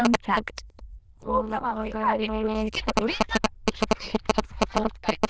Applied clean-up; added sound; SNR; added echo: neural diffusion model UNIVERSE++.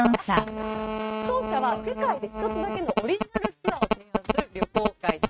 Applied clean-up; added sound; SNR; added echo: neural mask model RNNoise.